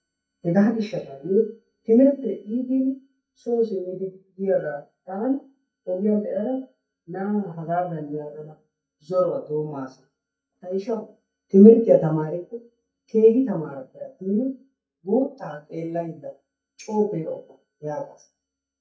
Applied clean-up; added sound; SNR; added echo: neural mask model DeepFilterNet 3.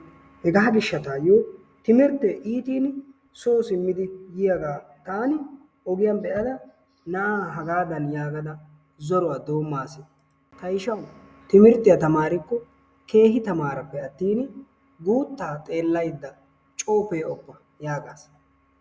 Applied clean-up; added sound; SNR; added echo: none; none; none; none.